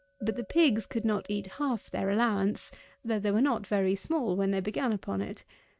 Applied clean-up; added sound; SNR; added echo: neural mask model RNNoise.